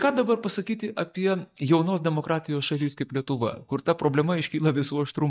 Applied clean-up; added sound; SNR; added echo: neural mask model DeepFilterNet 3.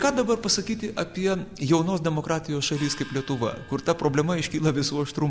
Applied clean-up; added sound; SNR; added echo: none; Thunder + Gong; 20 dB; none.